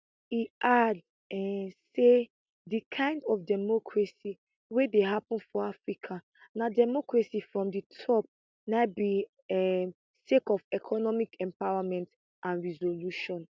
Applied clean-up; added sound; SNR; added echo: none; none; none; none.